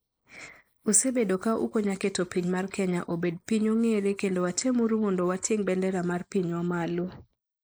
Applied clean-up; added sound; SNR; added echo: neural mask model Resemble Enhance denoiser.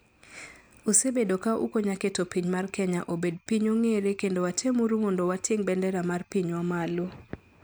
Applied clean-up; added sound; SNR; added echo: none; none; none; none.